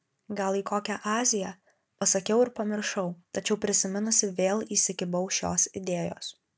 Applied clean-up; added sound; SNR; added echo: none; none; none; none.